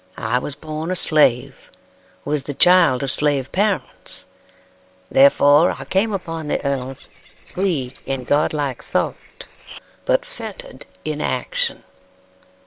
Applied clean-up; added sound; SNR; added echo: neural separator model SepFormer WHAM!.